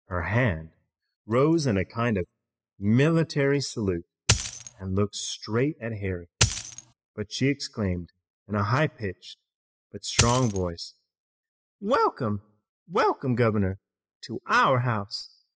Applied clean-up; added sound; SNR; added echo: classical method spectral subtraction.